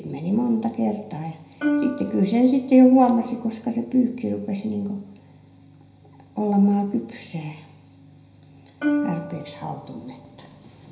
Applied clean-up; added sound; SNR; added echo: none; Plucked string instrument; 6 dB; reverberation time 0.8 s.